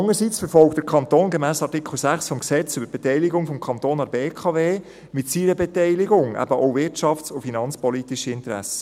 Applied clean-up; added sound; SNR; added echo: none; none; none; none.